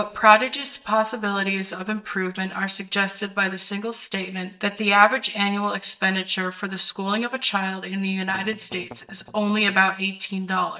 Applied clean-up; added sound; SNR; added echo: neural mask model DeepFilterNet 3.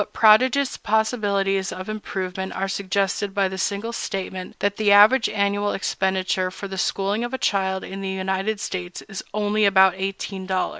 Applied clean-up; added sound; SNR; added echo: none; none; none; none.